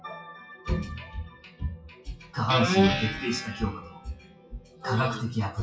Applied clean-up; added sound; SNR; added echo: classical method WPE with log-MMSE.